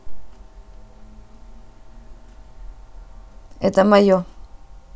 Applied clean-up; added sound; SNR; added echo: none; none; none; none.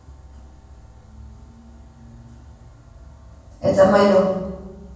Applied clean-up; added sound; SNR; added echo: none; none; none; reverberation time 1.2 s.